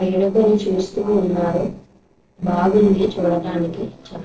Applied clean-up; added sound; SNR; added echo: neural separator model SepFormer DNS4.